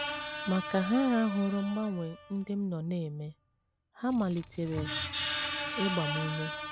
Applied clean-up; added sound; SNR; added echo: none; Screech; 4 dB; none.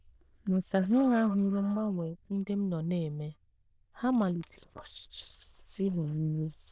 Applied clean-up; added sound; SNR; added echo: neural diffusion model UNIVERSE++.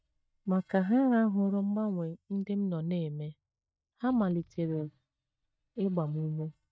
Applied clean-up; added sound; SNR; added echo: neural mask model DeepFilterNet 3.